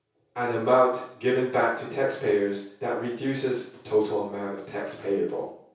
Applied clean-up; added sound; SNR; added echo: none; none; none; reverberation time 0.6 s.